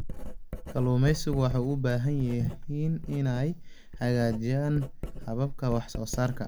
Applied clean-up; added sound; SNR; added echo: none; Writing; 8 dB; none.